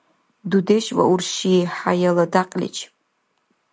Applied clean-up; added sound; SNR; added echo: none; none; none; none.